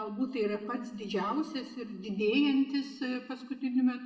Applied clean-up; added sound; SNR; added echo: none; none; none; reverberation time 1.2 s.